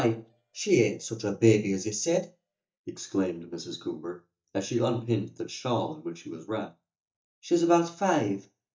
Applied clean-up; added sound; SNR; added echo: neural mask model DeepFilterNet 3.